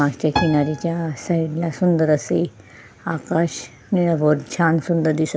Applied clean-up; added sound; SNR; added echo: none; Piano; 12 dB; none.